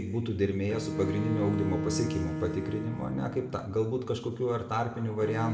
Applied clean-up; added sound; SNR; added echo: none; Bowed string instrument; 6 dB; reverberation time 1.5 s.